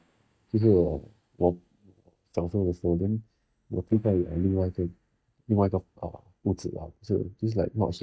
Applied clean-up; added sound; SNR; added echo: neural mask model DeepFilterNet 3.